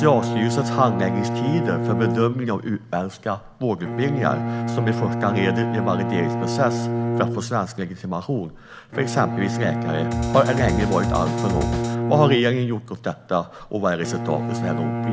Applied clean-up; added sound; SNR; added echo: none; Bowed string instrument + Drum kit; 2 dB; none.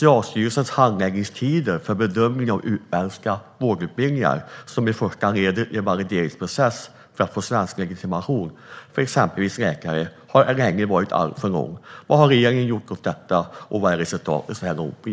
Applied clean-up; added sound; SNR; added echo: none; none; none; none.